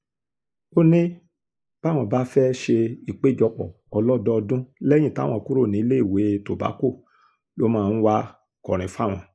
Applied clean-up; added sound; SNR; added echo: neural mask model Resemble Enhance denoiser.